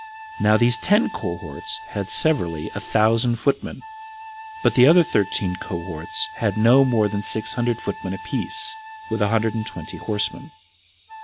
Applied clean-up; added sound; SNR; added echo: none; Wind instrument, woodwind instrument; 16 dB; none.